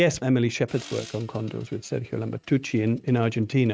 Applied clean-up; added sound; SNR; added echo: neural mask model RNNoise.